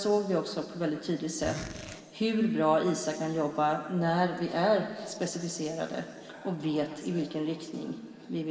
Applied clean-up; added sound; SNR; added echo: none; Zipper (clothing); 13 dB; reverberation time 2.8 s.